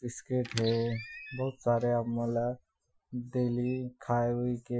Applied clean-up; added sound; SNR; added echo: classical method Wiener filter.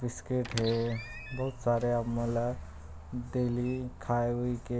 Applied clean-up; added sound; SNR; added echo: none; Squeak; 16 dB; none.